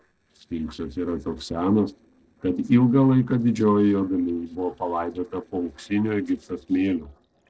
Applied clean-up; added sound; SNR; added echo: neural separator model SepFormer DNS4.